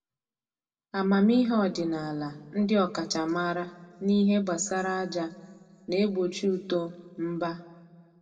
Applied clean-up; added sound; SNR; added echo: none; none; none; reverberation time 1.1 s.